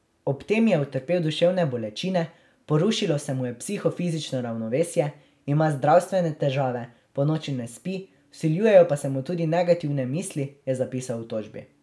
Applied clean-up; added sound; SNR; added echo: none; none; none; none.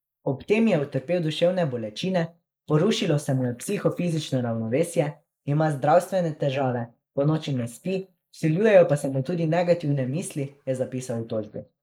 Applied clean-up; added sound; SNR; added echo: neural mask model Resemble Enhance denoiser.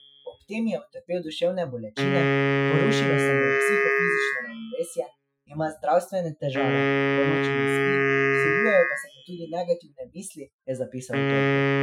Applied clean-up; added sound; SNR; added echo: classical method Wiener filter.